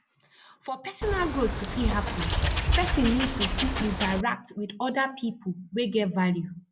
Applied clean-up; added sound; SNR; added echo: none; Wild animals; -2 dB; none.